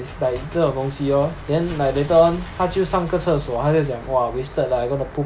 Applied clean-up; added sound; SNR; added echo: none; Bird; 20 dB; none.